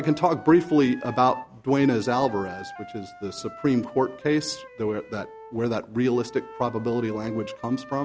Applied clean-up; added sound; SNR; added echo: none; Wind instrument, woodwind instrument; 17 dB; none.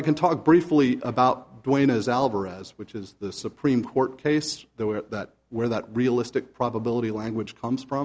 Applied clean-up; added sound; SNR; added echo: none; none; none; none.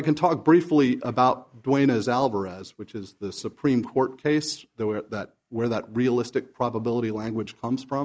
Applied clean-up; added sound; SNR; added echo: neural mask model Resemble Enhance denoiser.